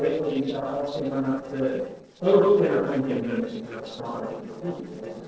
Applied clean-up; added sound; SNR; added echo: neural separator model SepFormer DNS4.